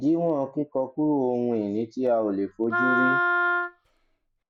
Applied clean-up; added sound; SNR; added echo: none; Wind instrument, woodwind instrument; -1 dB; none.